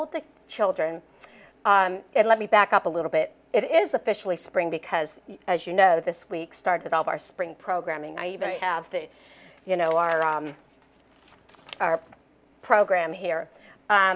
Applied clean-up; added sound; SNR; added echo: none; none; none; none.